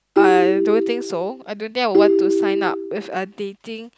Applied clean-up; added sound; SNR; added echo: none; Ringtone; -4 dB; none.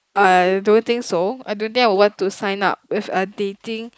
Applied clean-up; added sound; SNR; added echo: neural mask model Resemble Enhance denoiser.